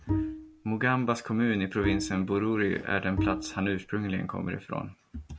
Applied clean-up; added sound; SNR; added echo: none; Bowed string instrument; 3 dB; none.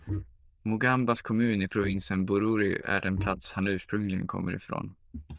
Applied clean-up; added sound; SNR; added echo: neural diffusion model UNIVERSE++.